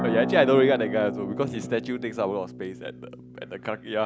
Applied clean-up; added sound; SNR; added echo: none; Acoustic guitar; 7 dB; none.